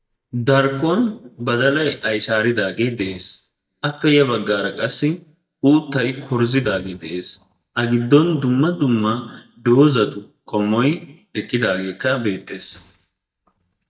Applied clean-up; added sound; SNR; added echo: neural mask model DeepFilterNet 3.